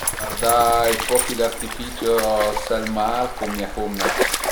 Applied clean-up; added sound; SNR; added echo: none; Stream; 3 dB; none.